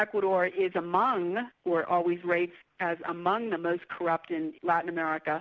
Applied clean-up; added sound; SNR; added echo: none; none; none; none.